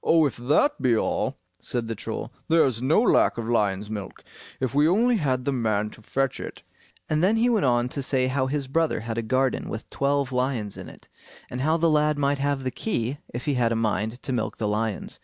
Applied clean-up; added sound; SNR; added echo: none; none; none; none.